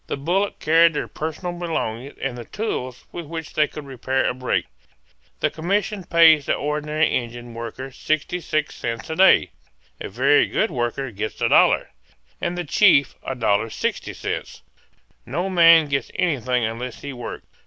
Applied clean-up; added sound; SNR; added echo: none; none; none; none.